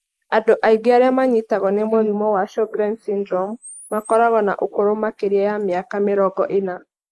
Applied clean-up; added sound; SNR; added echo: neural mask model Resemble Enhance denoiser.